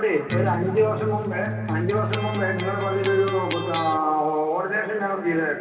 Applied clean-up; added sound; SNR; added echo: none; Electric guitar; 5 dB; reverberation time 2.6 s.